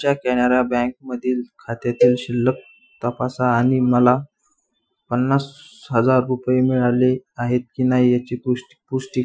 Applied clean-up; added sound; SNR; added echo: classical method Wiener filter.